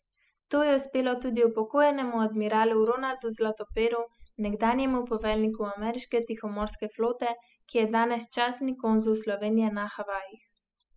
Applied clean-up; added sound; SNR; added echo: classical method spectral subtraction.